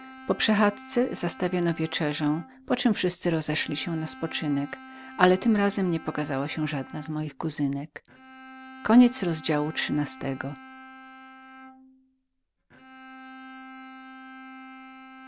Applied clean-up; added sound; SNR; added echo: none; Bowed string instrument; 18 dB; none.